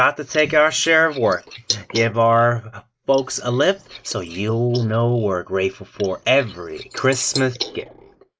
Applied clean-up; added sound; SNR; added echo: neural mask model Resemble Enhance denoiser.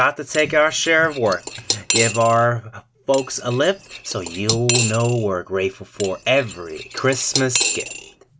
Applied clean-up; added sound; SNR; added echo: none; Cutlery, silverware / Dishes, pots, and pans; 6 dB; none.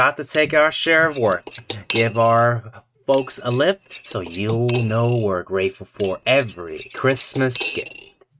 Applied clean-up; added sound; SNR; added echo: neural mask model RNNoise.